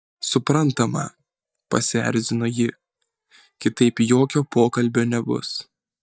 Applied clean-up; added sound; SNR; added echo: neural mask model DeepFilterNet 3.